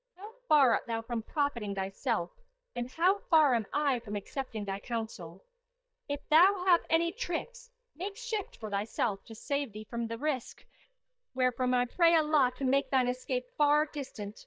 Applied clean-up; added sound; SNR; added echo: neural mask model DeepFilterNet 3.